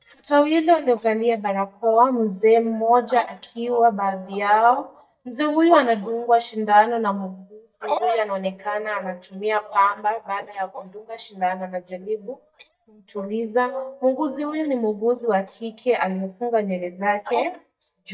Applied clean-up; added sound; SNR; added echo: neural mask model DeepFilterNet 3.